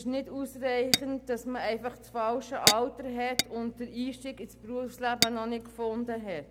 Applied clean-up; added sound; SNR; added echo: none; Tap / Glass; 2 dB; none.